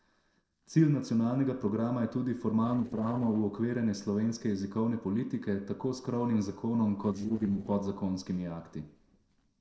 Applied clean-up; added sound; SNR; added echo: neural separator model SepFormer DNS4.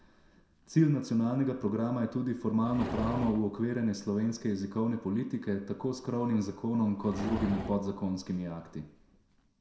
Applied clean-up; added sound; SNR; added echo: none; Livestock, farm animals, working animals; 14 dB; reverberation time 0.6 s.